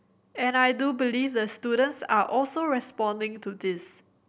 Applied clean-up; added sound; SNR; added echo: none; none; none; none.